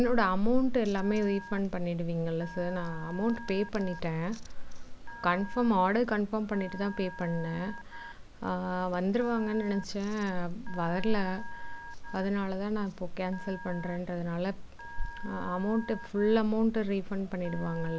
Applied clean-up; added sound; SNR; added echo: none; Telephone; 18 dB; none.